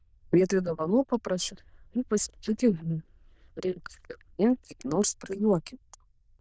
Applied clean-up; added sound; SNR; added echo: neural diffusion model UNIVERSE++.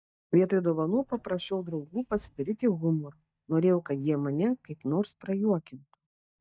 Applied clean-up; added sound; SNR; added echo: neural mask model DeepFilterNet 3.